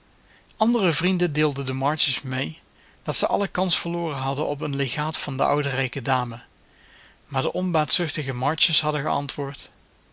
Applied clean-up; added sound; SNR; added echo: none; none; none; none.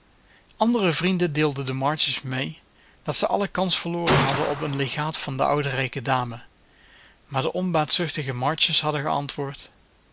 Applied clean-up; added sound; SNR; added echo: none; Gunshot, gunfire; 3 dB; none.